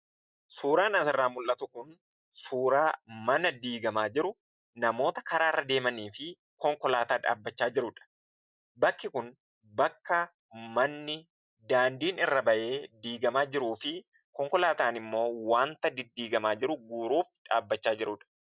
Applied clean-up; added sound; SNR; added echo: none; none; none; none.